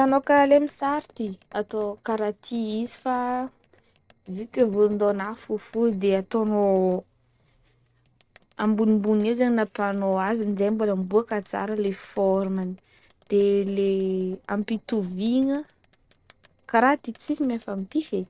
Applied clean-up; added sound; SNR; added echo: neural separator model SepFormer DNS4.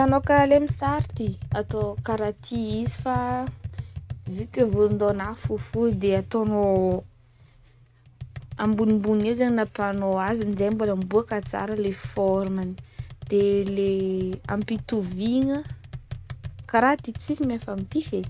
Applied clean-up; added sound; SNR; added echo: none; Tap; 10 dB; none.